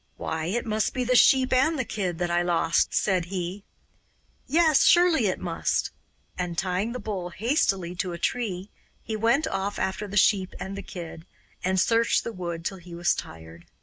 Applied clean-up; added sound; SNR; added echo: none; none; none; none.